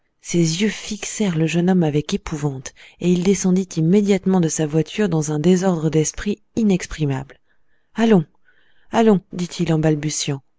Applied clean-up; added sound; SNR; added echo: none; none; none; none.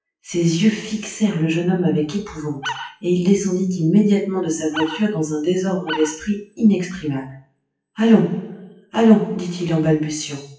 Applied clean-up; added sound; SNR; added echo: classical method WPE with log-MMSE.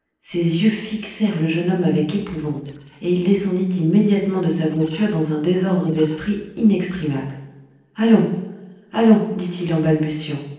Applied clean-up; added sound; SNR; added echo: neural separator model SepFormer DNS4.